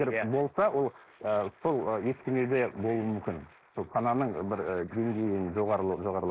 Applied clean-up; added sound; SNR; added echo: neural mask model Resemble Enhance denoiser.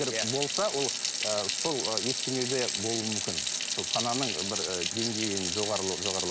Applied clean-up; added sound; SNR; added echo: none; Sink (filling or washing) / Water tap, faucet; -1 dB; none.